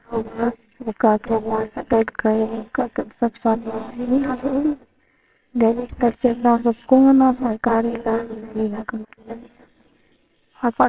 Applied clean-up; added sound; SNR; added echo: neural separator model SepFormer WHAMR!.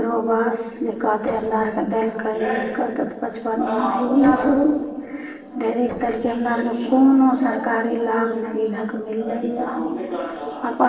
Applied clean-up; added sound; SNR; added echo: neural separator model SepFormer DNS4.